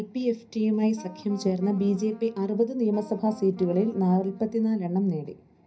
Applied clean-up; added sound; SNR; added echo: none; Wind instrument, woodwind instrument; 19 dB; reverberation time 0.5 s.